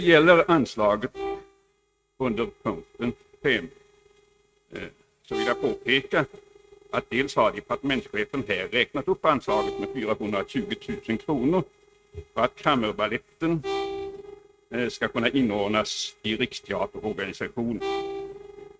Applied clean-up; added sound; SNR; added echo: neural mask model RNNoise.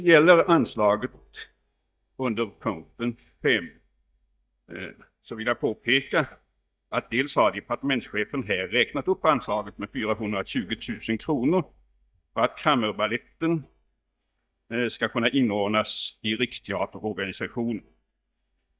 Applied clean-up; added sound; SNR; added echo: neural mask model DeepFilterNet 3.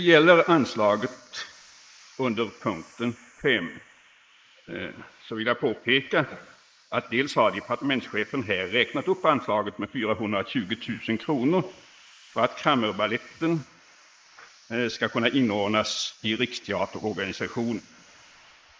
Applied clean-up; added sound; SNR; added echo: neural mask model Resemble Enhance denoiser.